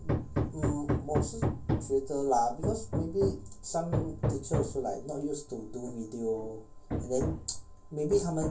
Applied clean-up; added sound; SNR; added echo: none; Hammer; 1 dB; reverberation time 0.2 s.